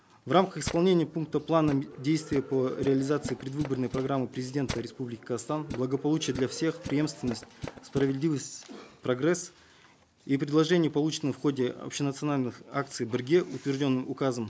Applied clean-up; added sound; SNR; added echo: none; Tools; 13 dB; none.